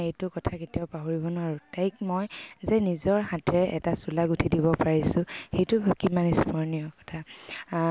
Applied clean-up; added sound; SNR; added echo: none; none; none; none.